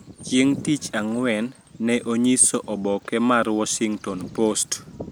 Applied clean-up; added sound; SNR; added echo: none; Bird vocalization, bird call, bird song; 18 dB; none.